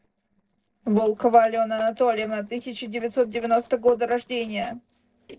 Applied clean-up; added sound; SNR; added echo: neural separator model SepFormer DNS4.